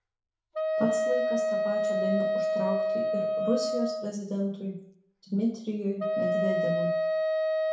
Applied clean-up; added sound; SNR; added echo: none; Wind instrument, woodwind instrument; -4 dB; reverberation time 0.6 s.